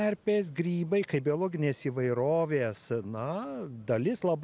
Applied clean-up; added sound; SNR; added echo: none; none; none; none.